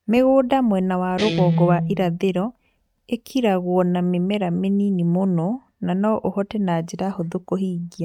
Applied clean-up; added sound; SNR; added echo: neural mask model RNNoise.